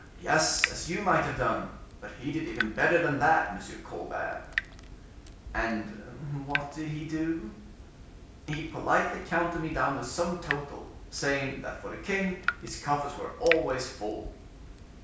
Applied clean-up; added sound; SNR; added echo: none; Drip / Water tap, faucet; 9 dB; reverberation time 0.6 s.